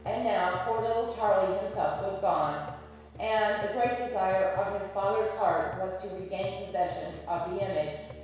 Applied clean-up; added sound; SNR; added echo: none; Musical instrument; 17 dB; reverberation time 1.1 s.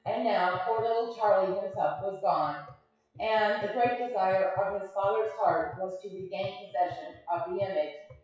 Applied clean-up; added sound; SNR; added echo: classical method WPE with log-MMSE.